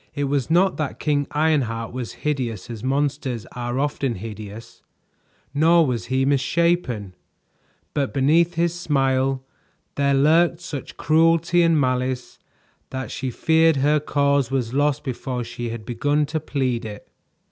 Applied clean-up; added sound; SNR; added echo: none; none; none; none.